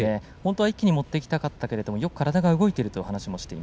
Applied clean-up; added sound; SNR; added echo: none; none; none; none.